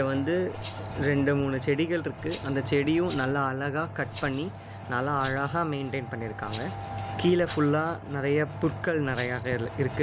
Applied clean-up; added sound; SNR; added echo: none; Rattle; 14 dB; none.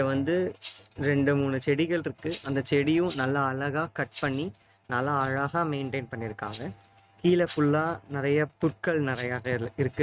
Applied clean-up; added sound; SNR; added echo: neural mask model RNNoise.